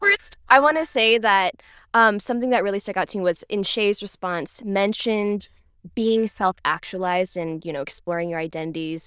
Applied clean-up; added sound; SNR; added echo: neural diffusion model UNIVERSE++.